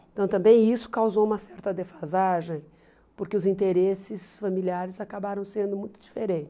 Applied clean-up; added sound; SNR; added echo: none; none; none; none.